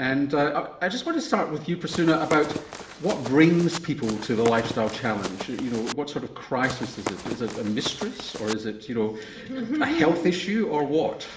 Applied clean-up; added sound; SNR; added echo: none; Run; 10 dB; reverberation time 0.9 s.